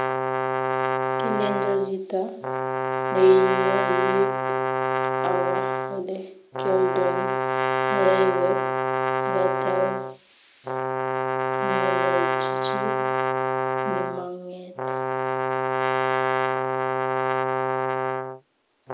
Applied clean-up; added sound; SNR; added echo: none; Brass instrument; -3 dB; none.